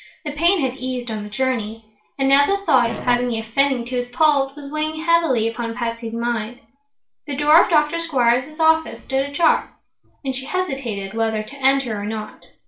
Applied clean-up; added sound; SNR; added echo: neural separator model SepFormer DNS4.